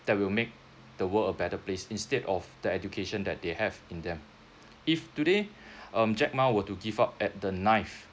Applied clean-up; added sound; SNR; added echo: none; none; none; none.